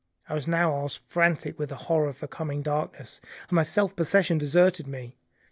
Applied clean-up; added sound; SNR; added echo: none; none; none; none.